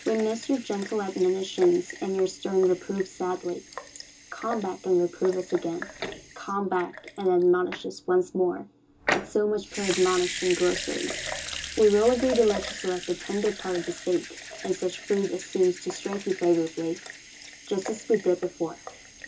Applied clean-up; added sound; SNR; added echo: none; Sink (filling or washing) / Water tap, faucet / Liquid; 11 dB; reverberation time 0.2 s.